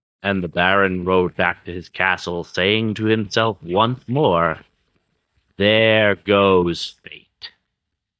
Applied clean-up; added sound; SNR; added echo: neural mask model DeepFilterNet 3.